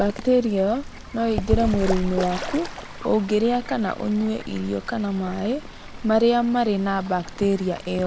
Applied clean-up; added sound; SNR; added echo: none; Bird / Fowl; 9 dB; none.